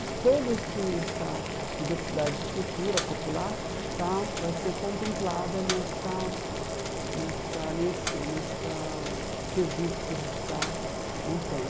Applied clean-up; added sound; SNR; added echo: none; Boiling; 0 dB; none.